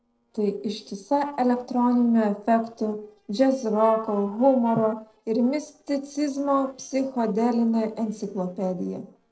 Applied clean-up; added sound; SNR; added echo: neural separator model SepFormer DNS4.